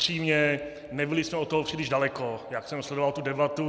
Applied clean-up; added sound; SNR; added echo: none; none; none; none.